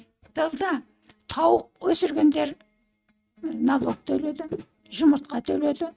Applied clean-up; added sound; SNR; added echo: neural mask model RNNoise.